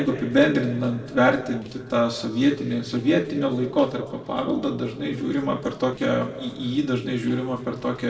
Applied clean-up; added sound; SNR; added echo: neural separator model SepFormer DNS4.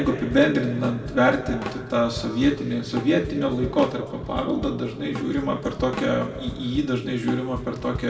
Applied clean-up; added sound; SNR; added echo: none; Drum kit; 13 dB; reverberation time 1.8 s.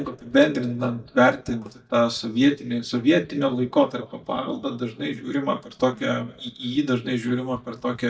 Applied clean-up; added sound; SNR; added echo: neural mask model DeepFilterNet 3.